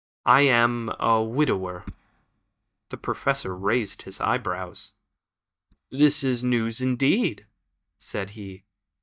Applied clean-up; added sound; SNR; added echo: neural mask model DeepFilterNet 3.